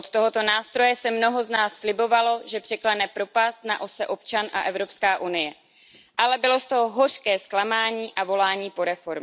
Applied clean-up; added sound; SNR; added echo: none; none; none; none.